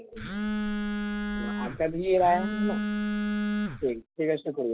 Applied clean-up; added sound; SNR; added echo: none; Telephone; 0 dB; none.